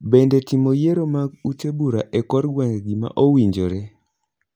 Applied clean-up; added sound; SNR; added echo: none; none; none; none.